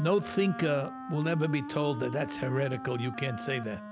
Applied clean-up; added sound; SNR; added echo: none; Wind instrument, woodwind instrument; 10 dB; none.